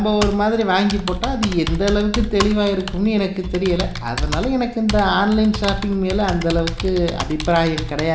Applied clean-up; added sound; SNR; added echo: none; Computer keyboard; 7 dB; none.